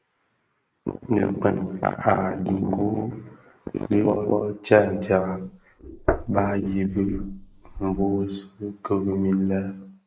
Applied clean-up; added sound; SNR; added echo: neural mask model Resemble Enhance denoiser.